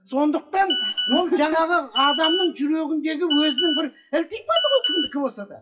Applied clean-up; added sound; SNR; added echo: classical method WPE with log-MMSE.